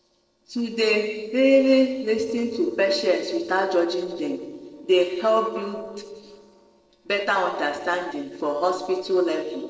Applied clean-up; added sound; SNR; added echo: neural separator model SepFormer DNS4.